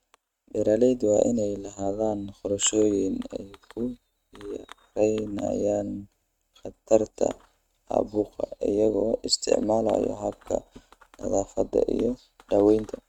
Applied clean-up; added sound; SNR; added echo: neural mask model RNNoise.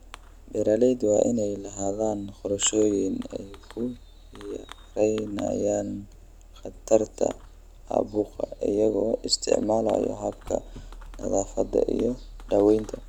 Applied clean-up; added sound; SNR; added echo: none; Fireworks; 18 dB; none.